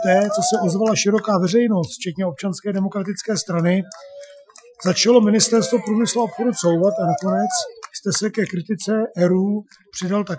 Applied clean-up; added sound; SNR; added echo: classical method Wiener filter.